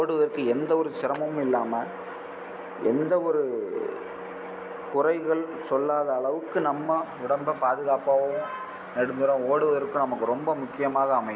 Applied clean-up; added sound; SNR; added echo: none; none; none; none.